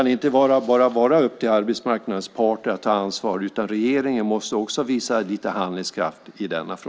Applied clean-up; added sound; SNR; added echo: none; none; none; none.